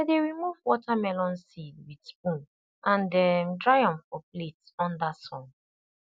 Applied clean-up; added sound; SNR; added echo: none; none; none; none.